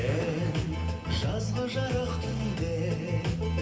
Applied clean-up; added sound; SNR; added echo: none; Thunder; 15 dB; reverberation time 0.3 s.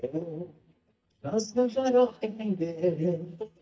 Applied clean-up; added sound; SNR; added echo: neural mask model DeepFilterNet 3.